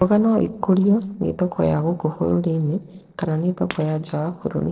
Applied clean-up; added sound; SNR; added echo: neural separator model SepFormer DNS4.